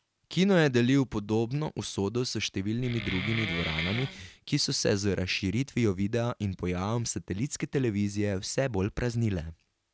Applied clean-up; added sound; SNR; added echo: none; Wood; 6 dB; none.